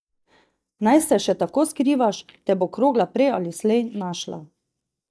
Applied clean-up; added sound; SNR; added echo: neural mask model DeepFilterNet 3.